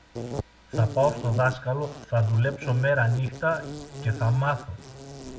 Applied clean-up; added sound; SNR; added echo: none; Insect; 12 dB; reverberation time 0.4 s.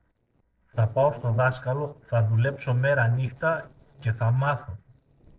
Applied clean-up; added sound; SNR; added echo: neural separator model SepFormer DNS4.